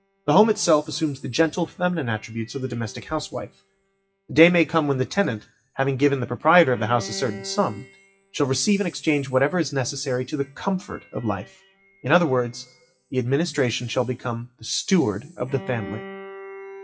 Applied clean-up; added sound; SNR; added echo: classical method WPE with log-MMSE.